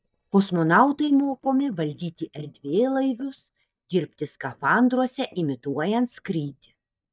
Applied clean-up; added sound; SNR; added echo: neural mask model DeepFilterNet 3.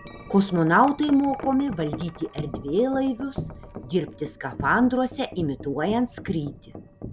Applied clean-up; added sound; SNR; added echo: none; Wind chime; 13 dB; none.